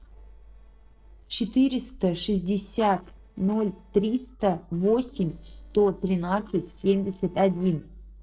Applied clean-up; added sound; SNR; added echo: neural separator model SepFormer DNS4.